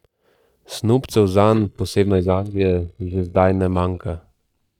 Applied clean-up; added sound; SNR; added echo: neural mask model DeepFilterNet 3.